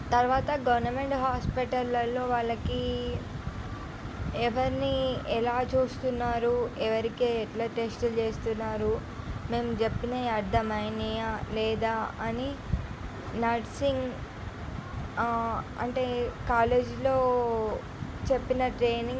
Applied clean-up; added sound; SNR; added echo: none; none; none; none.